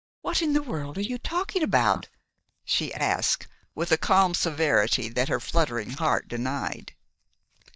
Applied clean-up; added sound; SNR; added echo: neural mask model DeepFilterNet 3.